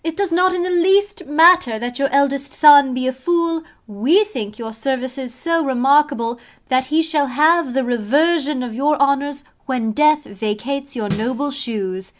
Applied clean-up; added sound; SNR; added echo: none; Snare drum; 13 dB; none.